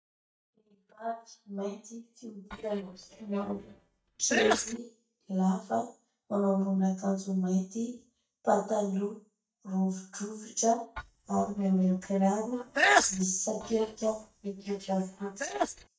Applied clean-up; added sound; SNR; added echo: neural mask model DeepFilterNet 3.